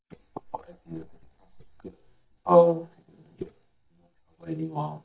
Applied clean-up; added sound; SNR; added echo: neural mask model DeepFilterNet 3.